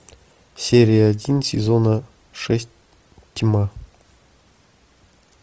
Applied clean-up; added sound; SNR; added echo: none; none; none; none.